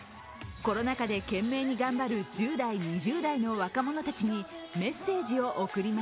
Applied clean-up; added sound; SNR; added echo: none; none; none; none.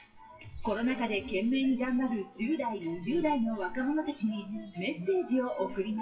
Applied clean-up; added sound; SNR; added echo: classical method WPE with log-MMSE.